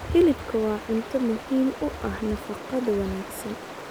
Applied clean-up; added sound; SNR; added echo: none; Stream; 12 dB; none.